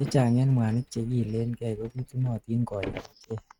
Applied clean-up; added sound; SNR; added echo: neural mask model RNNoise.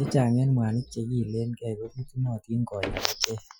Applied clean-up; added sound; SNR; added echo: classical method Wiener filter.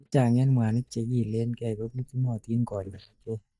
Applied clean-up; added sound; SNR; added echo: neural mask model DeepFilterNet 3.